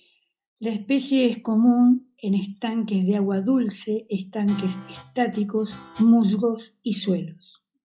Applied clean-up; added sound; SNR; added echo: classical method log-MMSE.